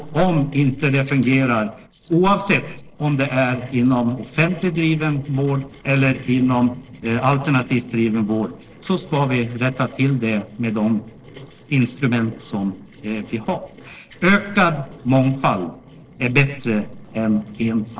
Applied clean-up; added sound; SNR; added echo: neural separator model SepFormer DNS4.